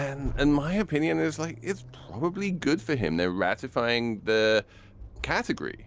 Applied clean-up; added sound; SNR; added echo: none; Accelerating, revving, vroom; 14 dB; none.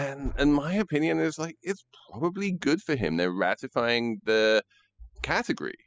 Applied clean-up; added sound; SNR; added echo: classical method spectral subtraction.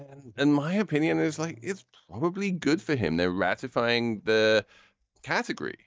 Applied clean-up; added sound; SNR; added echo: neural mask model DeepFilterNet 3.